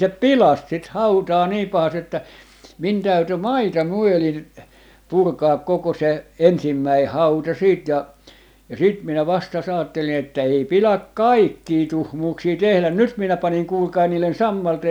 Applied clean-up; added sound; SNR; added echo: none; none; none; none.